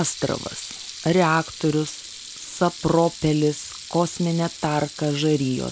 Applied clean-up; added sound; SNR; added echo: none; Sink (filling or washing) / Water tap, faucet; 14 dB; none.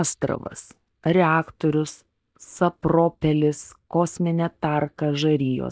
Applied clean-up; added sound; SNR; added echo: neural mask model DeepFilterNet 3.